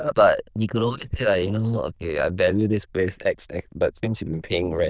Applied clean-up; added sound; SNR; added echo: neural diffusion model UNIVERSE++.